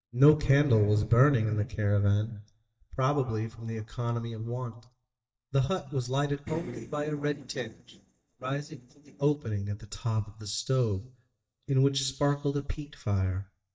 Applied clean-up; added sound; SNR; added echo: neural mask model DeepFilterNet 3.